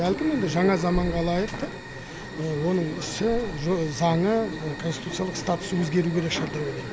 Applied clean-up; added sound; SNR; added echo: none; Fire; 16 dB; none.